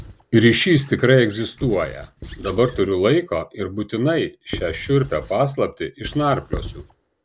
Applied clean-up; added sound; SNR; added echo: none; Squeak / Writing; 16 dB; none.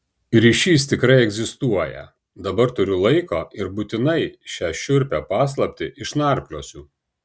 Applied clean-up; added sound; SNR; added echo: none; none; none; none.